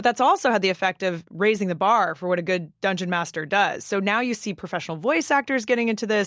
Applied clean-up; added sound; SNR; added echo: none; none; none; none.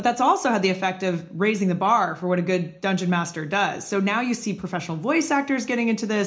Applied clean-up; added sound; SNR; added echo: none; none; none; reverberation time 0.4 s.